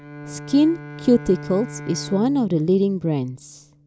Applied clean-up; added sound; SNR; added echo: none; Bowed string instrument; 15 dB; none.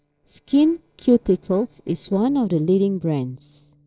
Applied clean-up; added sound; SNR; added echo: neural separator model SepFormer DNS4.